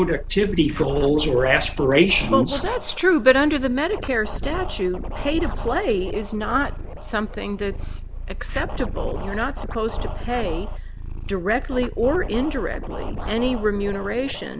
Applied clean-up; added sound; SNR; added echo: none; Purr + Scratching (performance technique); 6 dB; none.